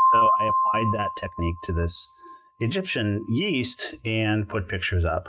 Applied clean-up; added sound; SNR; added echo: neural mask model RNNoise.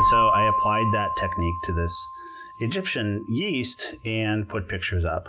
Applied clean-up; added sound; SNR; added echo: none; Keyboard (musical); 0 dB; none.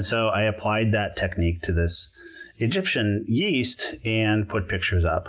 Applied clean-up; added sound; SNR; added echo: none; none; none; none.